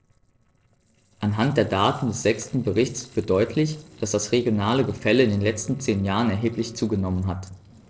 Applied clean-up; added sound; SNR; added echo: neural separator model SepFormer DNS4.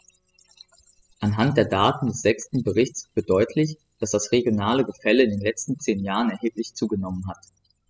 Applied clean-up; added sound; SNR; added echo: classical method spectral subtraction.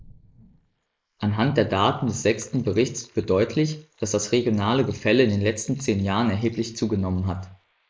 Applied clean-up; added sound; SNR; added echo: neural mask model Resemble Enhance denoiser.